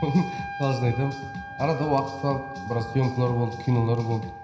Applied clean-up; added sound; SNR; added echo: none; Wind instrument, woodwind instrument; 12 dB; reverberation time 0.9 s.